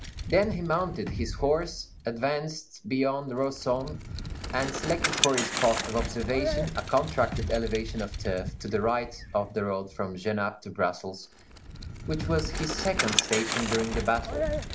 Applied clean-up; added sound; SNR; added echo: none; Bicycle + Bass drum; 4 dB; none.